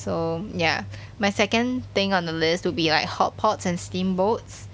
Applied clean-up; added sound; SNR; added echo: none; none; none; none.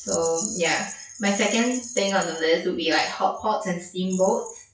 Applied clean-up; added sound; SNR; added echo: classical method WPE with log-MMSE.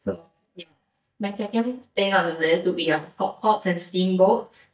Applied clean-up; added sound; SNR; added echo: neural mask model DeepFilterNet 3.